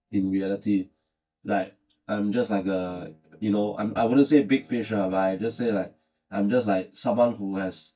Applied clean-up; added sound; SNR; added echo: neural mask model DeepFilterNet 3.